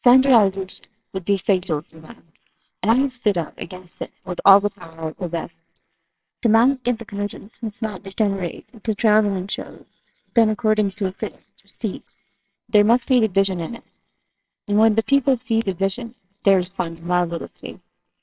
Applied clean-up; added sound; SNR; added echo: neural separator model SepFormer WHAMR!.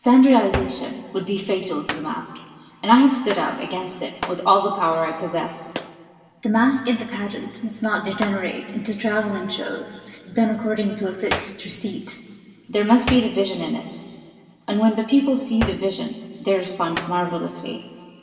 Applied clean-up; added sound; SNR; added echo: none; Hands; 14 dB; reverberation time 2.3 s.